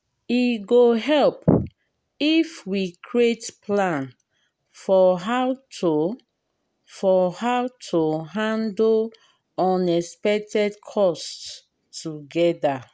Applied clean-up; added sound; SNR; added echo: none; none; none; none.